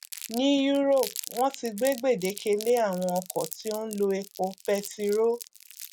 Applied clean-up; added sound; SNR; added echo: none; Crumpling, crinkling; 15 dB; none.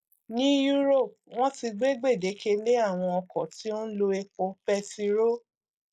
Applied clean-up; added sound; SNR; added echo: neural mask model Resemble Enhance denoiser.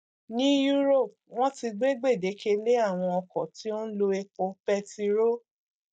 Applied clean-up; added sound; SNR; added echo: neural mask model DeepFilterNet 3.